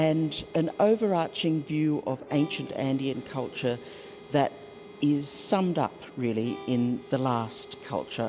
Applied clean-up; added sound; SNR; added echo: none; Harmonica; 19 dB; none.